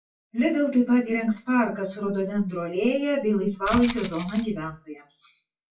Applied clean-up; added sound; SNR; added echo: classical method WPE with log-MMSE.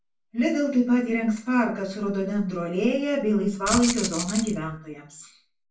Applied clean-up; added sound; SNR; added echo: none; Rattle (instrument); 5 dB; reverberation time 0.3 s.